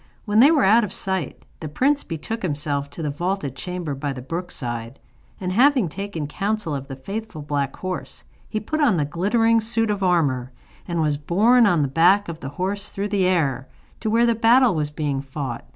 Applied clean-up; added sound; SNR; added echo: none; none; none; none.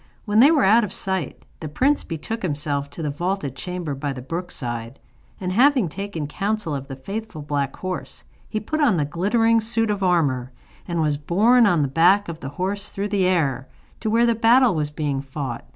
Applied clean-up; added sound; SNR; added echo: none; Bass drum; 18 dB; none.